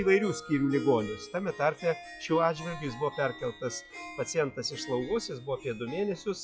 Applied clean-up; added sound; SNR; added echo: classical method log-MMSE.